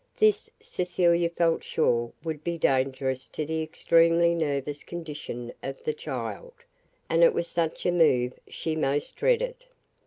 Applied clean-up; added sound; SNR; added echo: none; none; none; none.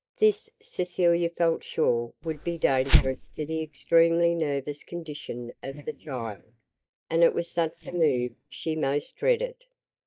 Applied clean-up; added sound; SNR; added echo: neural mask model DeepFilterNet 3.